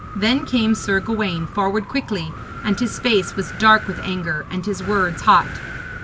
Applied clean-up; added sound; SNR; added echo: none; Wind; 12 dB; none.